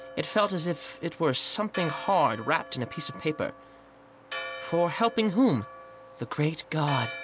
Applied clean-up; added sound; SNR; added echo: none; Church bell; 13 dB; none.